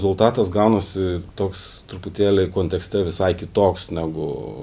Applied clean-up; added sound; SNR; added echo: none; none; none; none.